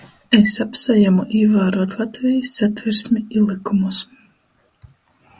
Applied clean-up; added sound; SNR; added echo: none; none; none; none.